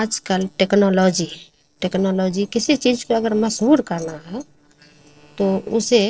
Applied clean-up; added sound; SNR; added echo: neural separator model SepFormer DNS4.